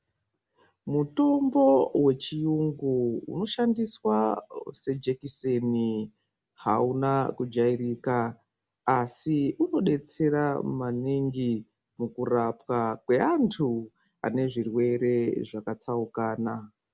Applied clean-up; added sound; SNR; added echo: none; none; none; none.